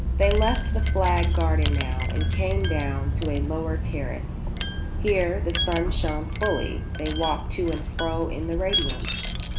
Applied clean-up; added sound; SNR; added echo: none; Wind chime; -4 dB; none.